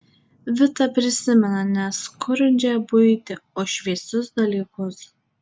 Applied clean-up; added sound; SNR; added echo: none; none; none; none.